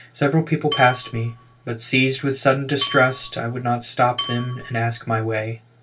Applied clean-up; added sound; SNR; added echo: none; Dishes, pots, and pans / Glass / Bell; 12 dB; reverberation time 0.1 s.